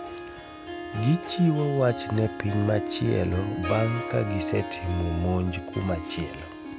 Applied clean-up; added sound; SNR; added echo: none; Harp; 7 dB; none.